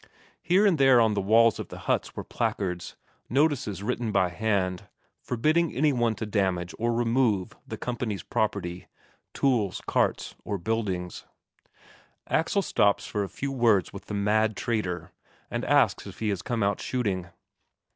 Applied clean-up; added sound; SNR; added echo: none; none; none; none.